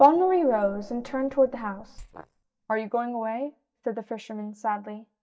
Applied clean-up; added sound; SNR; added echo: neural mask model DeepFilterNet 3.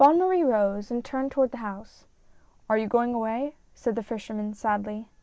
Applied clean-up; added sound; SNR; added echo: none; none; none; none.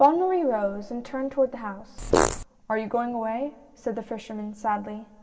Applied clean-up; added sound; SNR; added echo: none; Fart; -4 dB; reverberation time 1.5 s.